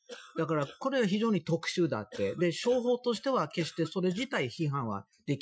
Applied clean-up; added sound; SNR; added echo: classical method Wiener filter.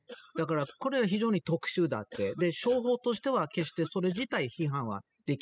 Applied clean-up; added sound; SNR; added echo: classical method spectral subtraction.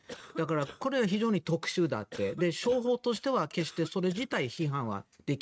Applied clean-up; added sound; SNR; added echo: neural mask model RNNoise.